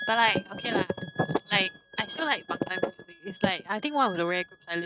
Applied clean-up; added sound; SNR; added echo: neural mask model RNNoise.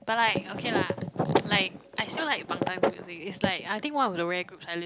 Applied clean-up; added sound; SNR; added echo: none; none; none; none.